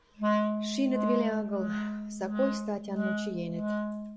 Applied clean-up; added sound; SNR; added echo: none; Wind instrument, woodwind instrument; -2 dB; none.